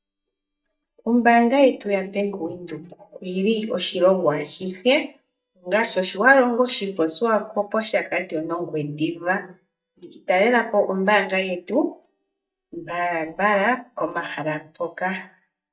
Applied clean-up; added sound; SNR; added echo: neural mask model DeepFilterNet 3.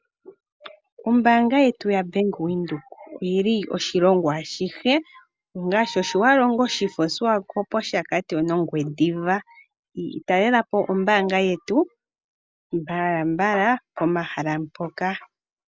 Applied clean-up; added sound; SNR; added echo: none; none; none; none.